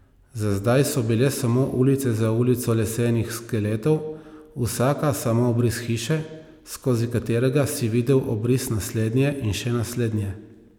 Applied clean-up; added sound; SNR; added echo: none; none; none; none.